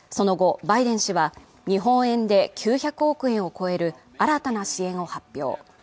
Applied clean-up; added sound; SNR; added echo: none; none; none; none.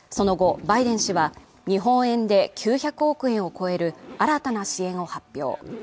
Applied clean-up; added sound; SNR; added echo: none; Zipper (clothing); 19 dB; none.